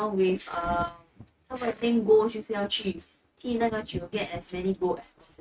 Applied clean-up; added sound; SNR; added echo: neural mask model RNNoise.